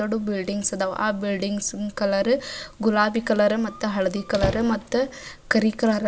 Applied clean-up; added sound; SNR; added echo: none; Squeak; 11 dB; none.